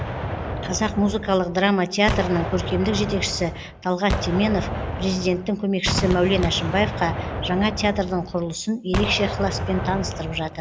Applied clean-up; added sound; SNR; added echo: none; Gunshot, gunfire; 5 dB; none.